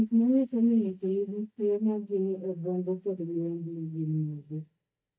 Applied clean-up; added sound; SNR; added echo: neural mask model DeepFilterNet 3.